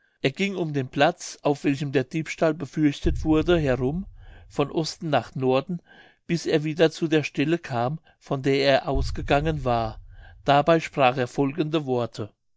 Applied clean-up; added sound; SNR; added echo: neural mask model DeepFilterNet 3.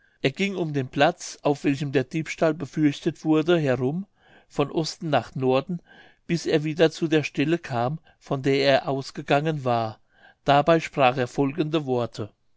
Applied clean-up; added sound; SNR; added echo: none; none; none; none.